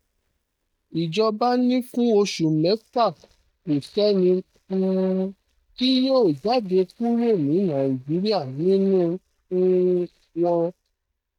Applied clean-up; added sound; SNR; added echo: neural mask model DeepFilterNet 3.